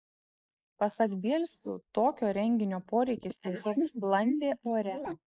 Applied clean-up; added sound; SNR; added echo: neural mask model Resemble Enhance denoiser.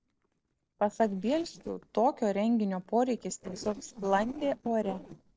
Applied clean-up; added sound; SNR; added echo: neural separator model SepFormer DNS4.